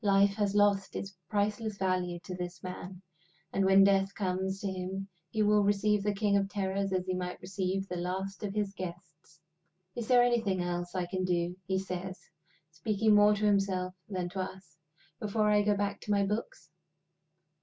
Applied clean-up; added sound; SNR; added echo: none; none; none; none.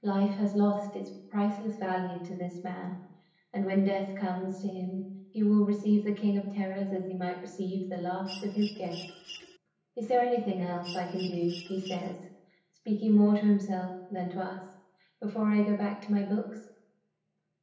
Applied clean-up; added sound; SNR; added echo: none; Mechanisms; 15 dB; reverberation time 0.8 s.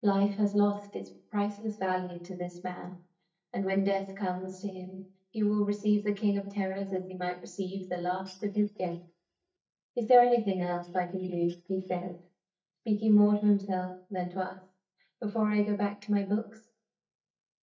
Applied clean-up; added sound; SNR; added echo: neural mask model DeepFilterNet 3.